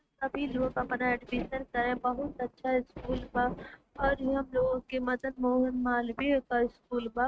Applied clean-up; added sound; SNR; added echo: neural mask model RNNoise.